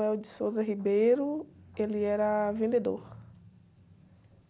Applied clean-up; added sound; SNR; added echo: none; none; none; none.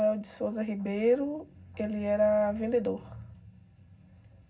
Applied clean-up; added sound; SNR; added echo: none; none; none; reverberation time 0.4 s.